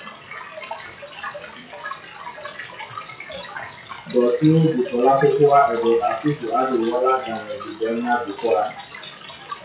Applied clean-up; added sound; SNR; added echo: classical method WPE with log-MMSE.